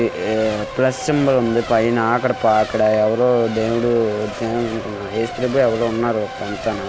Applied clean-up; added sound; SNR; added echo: none; Race car, auto racing / Accelerating, revving, vroom / Mechanisms; 12 dB; none.